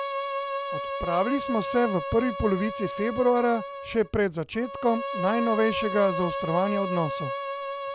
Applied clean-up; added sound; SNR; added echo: none; Bowed string instrument; 5 dB; none.